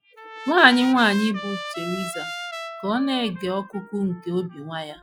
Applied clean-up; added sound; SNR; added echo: classical method Wiener filter.